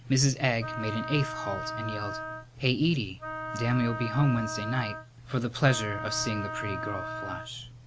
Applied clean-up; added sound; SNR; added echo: none; Wind instrument, woodwind instrument; 7 dB; none.